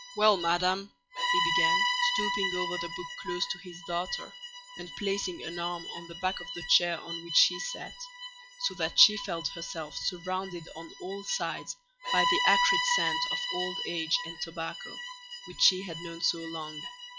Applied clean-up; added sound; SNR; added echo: classical method log-MMSE.